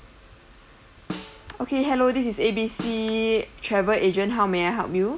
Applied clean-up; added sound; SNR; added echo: none; Snare drum; 17 dB; none.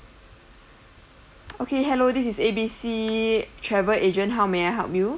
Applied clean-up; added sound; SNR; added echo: none; none; none; none.